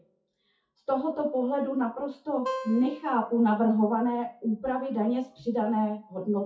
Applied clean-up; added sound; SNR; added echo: classical method WPE with log-MMSE.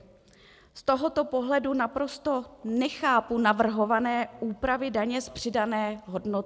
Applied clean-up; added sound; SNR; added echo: none; none; none; none.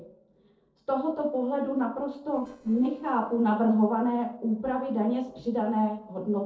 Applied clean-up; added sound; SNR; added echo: neural separator model SepFormer DNS4.